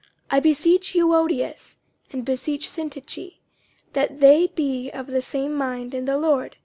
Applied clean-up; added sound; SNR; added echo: none; none; none; none.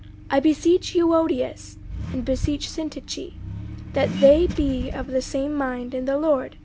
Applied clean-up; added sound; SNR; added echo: none; Accelerating, revving, vroom; 10 dB; none.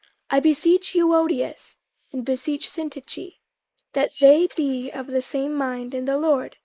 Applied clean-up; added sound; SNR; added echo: neural mask model Resemble Enhance denoiser.